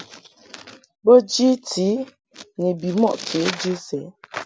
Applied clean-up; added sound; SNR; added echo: none; none; none; none.